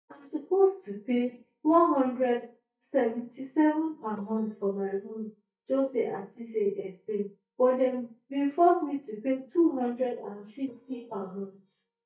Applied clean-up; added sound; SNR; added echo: neural mask model DeepFilterNet 3.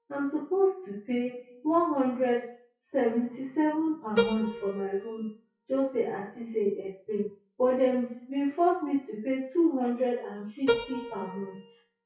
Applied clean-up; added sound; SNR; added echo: classical method WPE with log-MMSE.